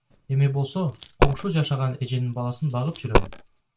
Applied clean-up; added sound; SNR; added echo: none; Coin (dropping); 1 dB; reverberation time 0.2 s.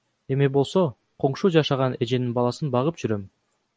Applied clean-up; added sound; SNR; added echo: none; none; none; none.